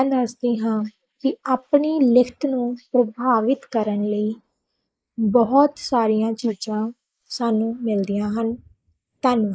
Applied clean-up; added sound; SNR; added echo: neural mask model Resemble Enhance denoiser.